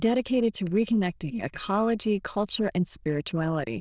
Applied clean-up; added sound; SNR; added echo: neural diffusion model UNIVERSE++.